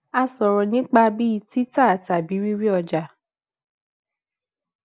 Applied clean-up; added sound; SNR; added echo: none; none; none; none.